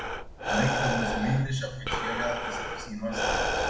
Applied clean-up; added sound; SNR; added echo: none; Breathing; -2 dB; reverberation time 1.0 s.